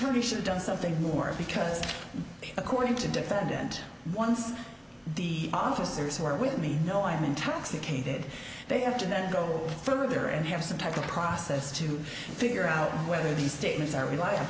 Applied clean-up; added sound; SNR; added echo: none; none; none; none.